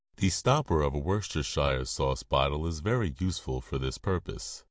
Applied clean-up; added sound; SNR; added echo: none; none; none; none.